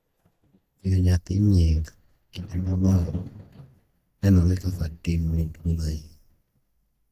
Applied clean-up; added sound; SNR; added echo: neural mask model DeepFilterNet 3.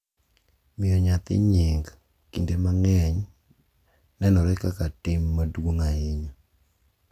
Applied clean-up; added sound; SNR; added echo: none; none; none; none.